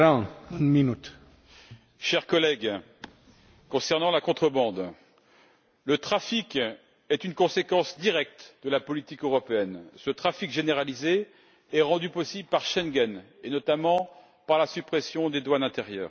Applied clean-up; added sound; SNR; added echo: none; none; none; none.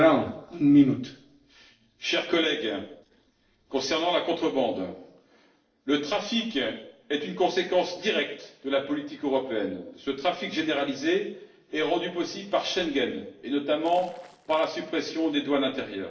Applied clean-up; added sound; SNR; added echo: neural separator model SepFormer DNS4.